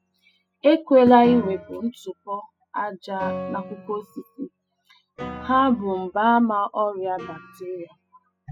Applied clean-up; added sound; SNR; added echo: classical method spectral subtraction.